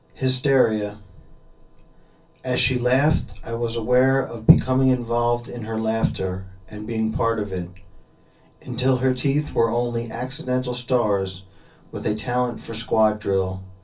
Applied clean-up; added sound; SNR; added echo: none; none; none; reverberation time 0.3 s.